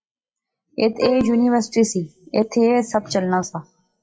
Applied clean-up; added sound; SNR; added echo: classical method WPE with log-MMSE.